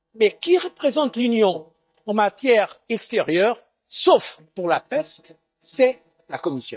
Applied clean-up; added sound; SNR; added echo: neural mask model DeepFilterNet 3.